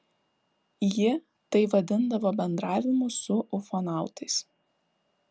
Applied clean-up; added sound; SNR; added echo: none; none; none; none.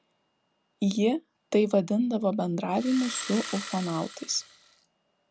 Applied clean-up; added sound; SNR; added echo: none; Engine starting; 12 dB; none.